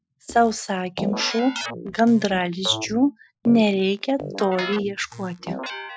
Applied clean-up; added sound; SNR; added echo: classical method Wiener filter.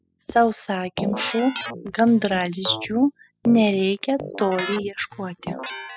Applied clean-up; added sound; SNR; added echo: classical method spectral subtraction.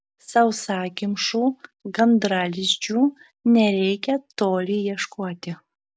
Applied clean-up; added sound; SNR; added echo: none; none; none; none.